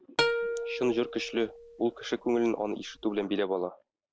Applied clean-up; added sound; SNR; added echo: none; Plucked string instrument; 4 dB; none.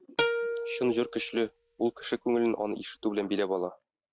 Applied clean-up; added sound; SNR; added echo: neural mask model RNNoise.